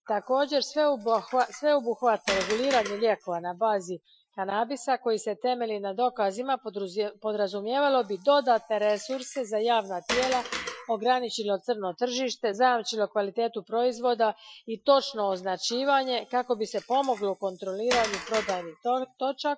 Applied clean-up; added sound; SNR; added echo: classical method Wiener filter.